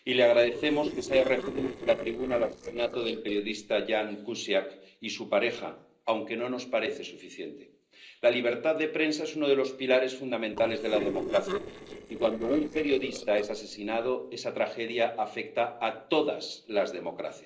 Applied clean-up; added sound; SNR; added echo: neural separator model SepFormer DNS4.